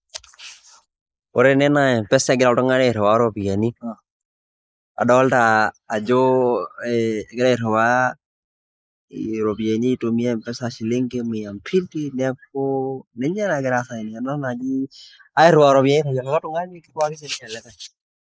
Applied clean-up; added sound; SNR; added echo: neural mask model Resemble Enhance denoiser.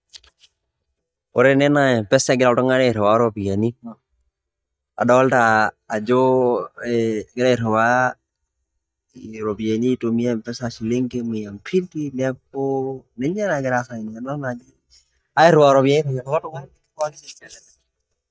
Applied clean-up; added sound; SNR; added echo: neural mask model DeepFilterNet 3.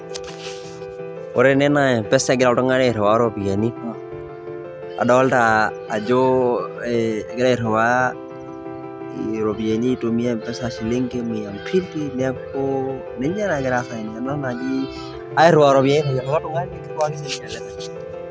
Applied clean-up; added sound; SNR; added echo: none; Piano; 12 dB; none.